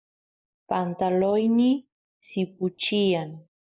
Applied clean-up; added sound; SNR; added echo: neural mask model Resemble Enhance denoiser.